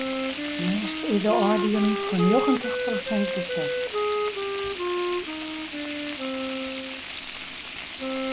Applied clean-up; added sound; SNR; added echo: none; Wind instrument, woodwind instrument + Frying (food); 0 dB; none.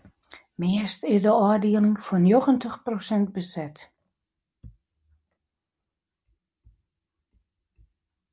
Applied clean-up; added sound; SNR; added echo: none; none; none; none.